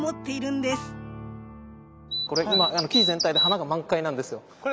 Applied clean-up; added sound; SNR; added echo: none; Bird vocalization, bird call, bird song; -3 dB; none.